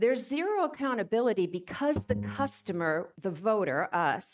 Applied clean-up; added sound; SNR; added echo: neural mask model RNNoise.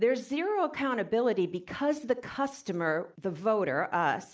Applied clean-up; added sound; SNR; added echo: none; none; none; none.